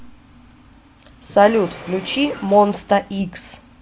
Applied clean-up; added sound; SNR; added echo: none; Engine / Mechanisms; 19 dB; none.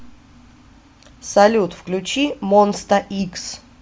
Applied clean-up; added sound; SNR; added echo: none; none; none; none.